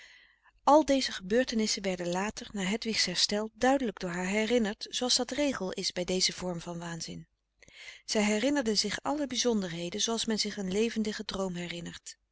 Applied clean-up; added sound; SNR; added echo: none; none; none; none.